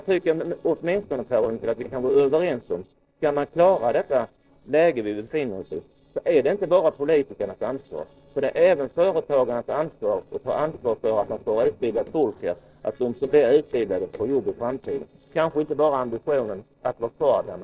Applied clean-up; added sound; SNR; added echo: neural separator model SepFormer DNS4.